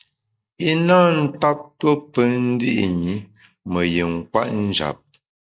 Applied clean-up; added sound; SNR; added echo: neural mask model Resemble Enhance denoiser.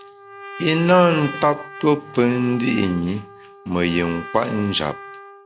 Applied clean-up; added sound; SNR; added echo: none; Trumpet; 15 dB; none.